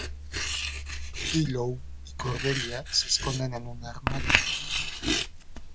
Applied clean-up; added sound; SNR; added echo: none; Writing; -2 dB; none.